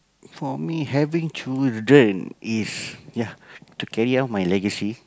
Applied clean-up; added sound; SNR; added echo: none; none; none; none.